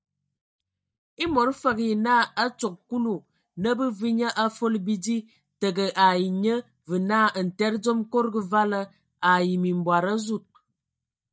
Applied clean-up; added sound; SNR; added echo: neural mask model DeepFilterNet 3.